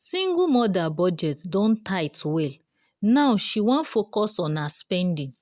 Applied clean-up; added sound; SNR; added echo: none; none; none; none.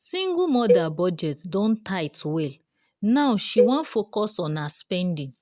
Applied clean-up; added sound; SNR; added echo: none; Cowbell; 2 dB; none.